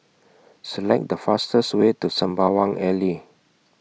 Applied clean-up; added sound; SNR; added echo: none; none; none; none.